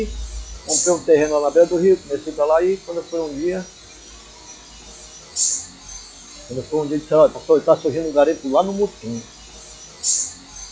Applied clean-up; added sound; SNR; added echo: classical method log-MMSE.